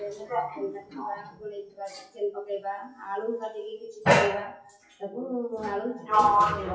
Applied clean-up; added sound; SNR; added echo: classical method WPE with log-MMSE.